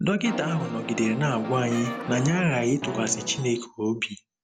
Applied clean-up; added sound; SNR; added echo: none; Brass instrument; 9 dB; none.